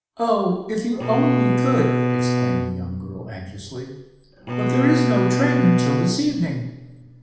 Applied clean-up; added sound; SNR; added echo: none; Bowed string instrument; 0 dB; reverberation time 0.9 s.